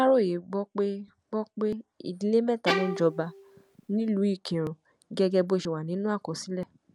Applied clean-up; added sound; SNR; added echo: none; Bowed string instrument; 6 dB; none.